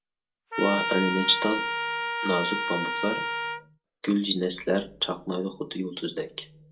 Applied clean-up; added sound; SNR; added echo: none; Trumpet; 1 dB; reverberation time 0.2 s.